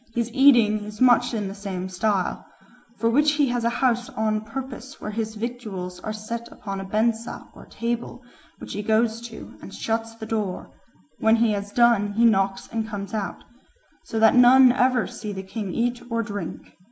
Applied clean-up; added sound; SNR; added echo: none; none; none; none.